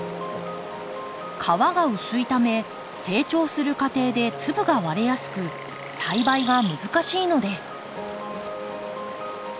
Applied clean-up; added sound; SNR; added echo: none; Stream + Chirp, tweet; 13 dB; none.